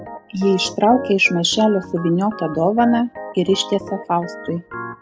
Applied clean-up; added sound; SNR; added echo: none; Organ; 14 dB; none.